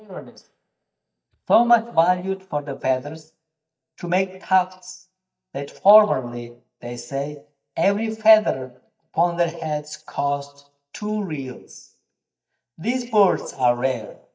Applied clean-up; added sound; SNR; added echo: neural mask model DeepFilterNet 3.